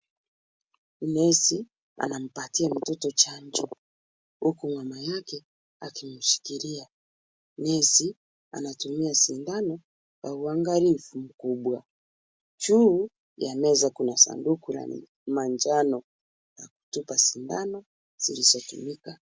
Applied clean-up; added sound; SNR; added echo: none; none; none; none.